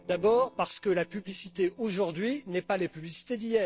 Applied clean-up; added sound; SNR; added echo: neural separator model SepFormer DNS4.